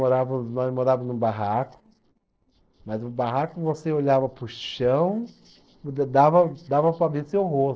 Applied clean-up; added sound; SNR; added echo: neural separator model SepFormer DNS4.